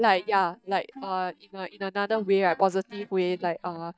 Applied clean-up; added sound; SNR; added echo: neural mask model DeepFilterNet 3.